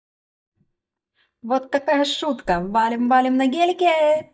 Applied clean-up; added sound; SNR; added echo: neural mask model DeepFilterNet 3.